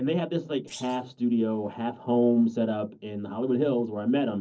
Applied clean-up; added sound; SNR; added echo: neural separator model SepFormer DNS4.